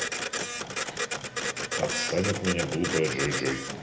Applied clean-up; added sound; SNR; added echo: none; Printer; 1 dB; reverberation time 1.1 s.